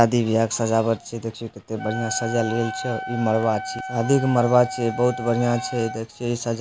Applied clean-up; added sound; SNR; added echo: none; Wind instrument, woodwind instrument; 11 dB; none.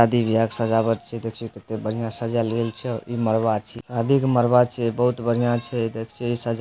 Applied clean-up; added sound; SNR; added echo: none; none; none; none.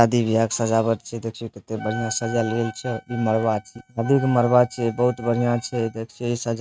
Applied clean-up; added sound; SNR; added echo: neural mask model RNNoise.